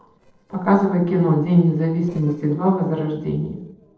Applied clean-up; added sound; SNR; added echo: neural separator model SepFormer DNS4.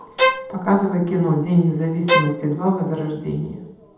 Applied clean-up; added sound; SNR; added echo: none; Bowed string instrument; 1 dB; reverberation time 0.8 s.